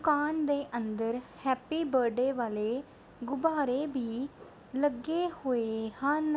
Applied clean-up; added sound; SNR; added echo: none; none; none; none.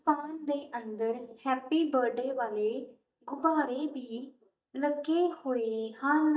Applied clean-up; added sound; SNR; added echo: neural mask model DeepFilterNet 3.